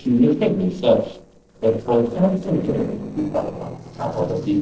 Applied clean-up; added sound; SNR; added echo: neural separator model SepFormer DNS4.